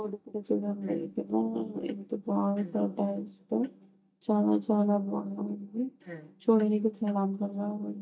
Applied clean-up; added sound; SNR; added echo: neural mask model DeepFilterNet 3.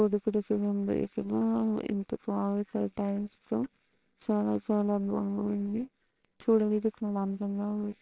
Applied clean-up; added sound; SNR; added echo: neural separator model SepFormer WHAMR!.